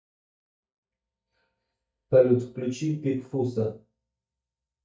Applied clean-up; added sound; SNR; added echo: neural mask model DeepFilterNet 3.